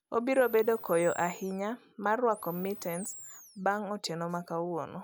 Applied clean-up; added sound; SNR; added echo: none; Animal; 17 dB; none.